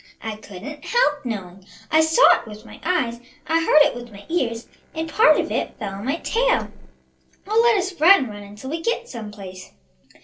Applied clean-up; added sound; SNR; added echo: neural separator model SepFormer DNS4.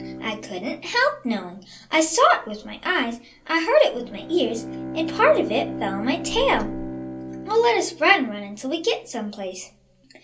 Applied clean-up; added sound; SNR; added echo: none; Bowed string instrument; 13 dB; reverberation time 0.3 s.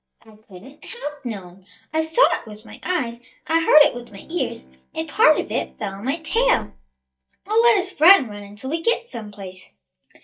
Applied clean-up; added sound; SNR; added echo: neural mask model DeepFilterNet 3.